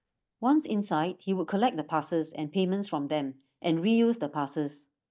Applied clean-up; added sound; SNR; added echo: neural mask model DeepFilterNet 3.